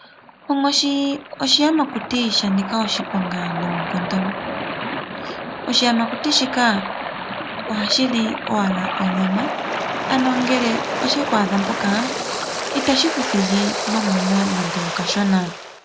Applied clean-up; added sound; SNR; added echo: none; Waves, surf; 5 dB; none.